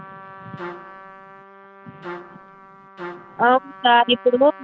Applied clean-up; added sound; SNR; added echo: none; Trumpet + Trumpet; 16 dB; none.